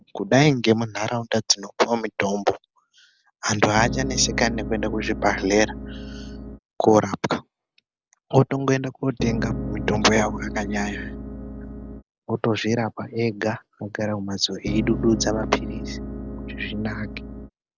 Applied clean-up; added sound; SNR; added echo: none; Piano; 6 dB; none.